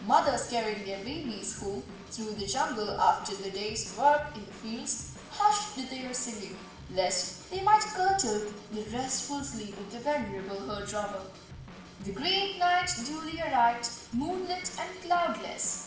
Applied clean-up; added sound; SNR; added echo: none; Drum / Drum kit; 16 dB; reverberation time 0.7 s.